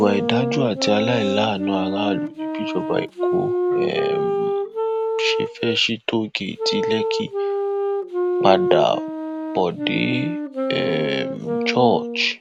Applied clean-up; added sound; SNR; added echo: none; Wind instrument, woodwind instrument; 1 dB; none.